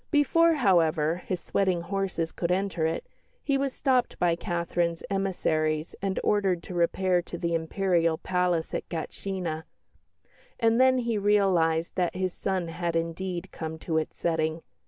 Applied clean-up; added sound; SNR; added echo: none; none; none; none.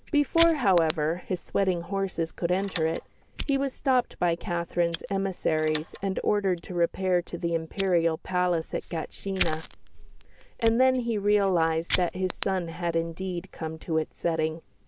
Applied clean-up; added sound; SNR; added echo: none; Tools + Fire; 12 dB; none.